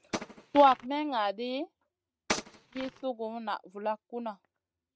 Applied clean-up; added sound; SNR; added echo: neural mask model RNNoise.